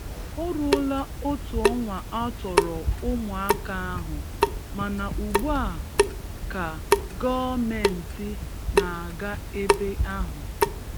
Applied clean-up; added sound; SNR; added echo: none; Drip / Sink (filling or washing) / Water tap, faucet; -3 dB; none.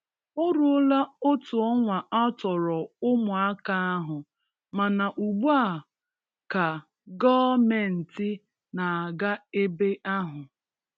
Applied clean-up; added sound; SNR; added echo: none; none; none; none.